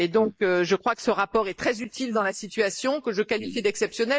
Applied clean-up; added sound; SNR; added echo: neural mask model Resemble Enhance denoiser.